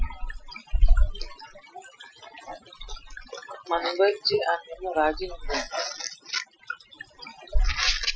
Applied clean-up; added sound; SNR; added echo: classical method Wiener filter.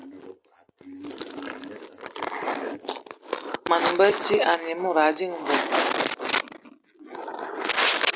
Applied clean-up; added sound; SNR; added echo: none; none; none; none.